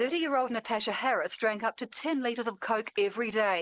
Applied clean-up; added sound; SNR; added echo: neural mask model Resemble Enhance denoiser.